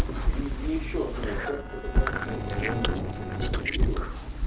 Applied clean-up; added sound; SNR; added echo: neural separator model SepFormer DNS4.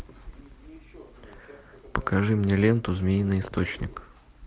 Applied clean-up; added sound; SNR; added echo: none; none; none; none.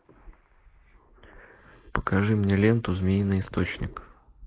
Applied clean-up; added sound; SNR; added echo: neural mask model Resemble Enhance denoiser.